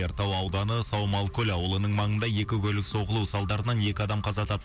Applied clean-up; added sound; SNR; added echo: none; none; none; none.